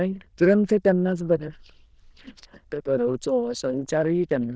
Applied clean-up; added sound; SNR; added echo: neural diffusion model UNIVERSE++.